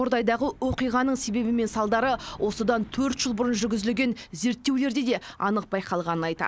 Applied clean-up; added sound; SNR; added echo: none; none; none; none.